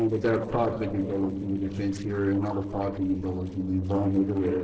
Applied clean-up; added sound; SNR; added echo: neural separator model SepFormer DNS4.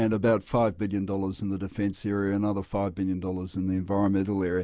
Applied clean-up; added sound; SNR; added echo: none; none; none; none.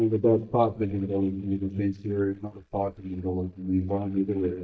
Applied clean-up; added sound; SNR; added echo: neural mask model DeepFilterNet 3.